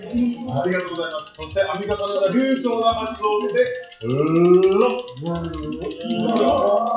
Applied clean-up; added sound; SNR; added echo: classical method WPE with log-MMSE.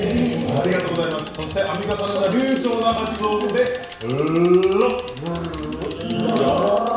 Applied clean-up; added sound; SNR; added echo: none; Bicycle; 13 dB; reverberation time 0.7 s.